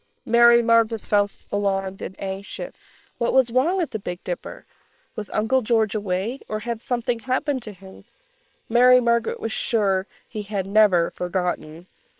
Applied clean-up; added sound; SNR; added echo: neural separator model SepFormer WHAM!.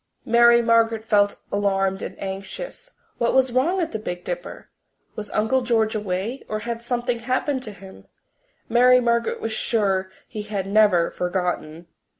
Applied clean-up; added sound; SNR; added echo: none; none; none; none.